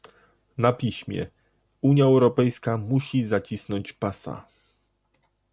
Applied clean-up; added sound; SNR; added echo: none; none; none; none.